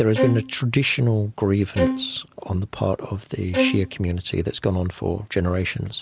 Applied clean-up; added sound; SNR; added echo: none; Bowed string instrument; 4 dB; none.